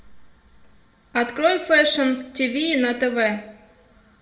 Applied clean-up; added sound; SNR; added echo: none; none; none; reverberation time 0.7 s.